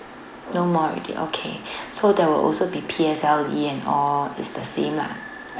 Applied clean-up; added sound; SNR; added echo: none; none; none; none.